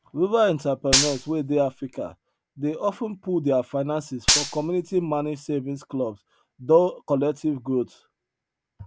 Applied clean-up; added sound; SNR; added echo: none; Gunshot, gunfire; 0 dB; none.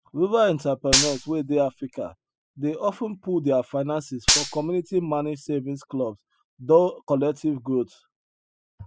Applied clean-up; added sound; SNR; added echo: classical method spectral subtraction.